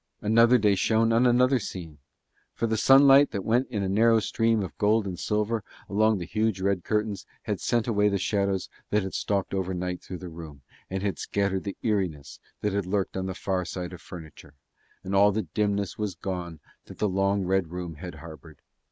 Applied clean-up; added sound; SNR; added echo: none; none; none; none.